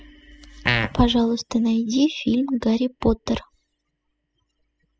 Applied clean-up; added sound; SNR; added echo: classical method spectral subtraction.